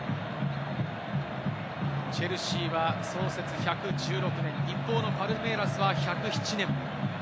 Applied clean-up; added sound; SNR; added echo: none; none; none; none.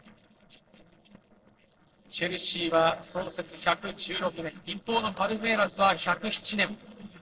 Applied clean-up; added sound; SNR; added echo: neural separator model SepFormer DNS4.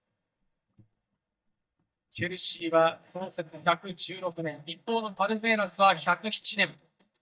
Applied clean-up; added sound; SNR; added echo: neural mask model DeepFilterNet 3.